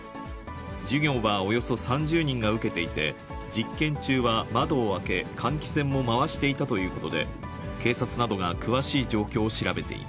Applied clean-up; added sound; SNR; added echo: none; none; none; none.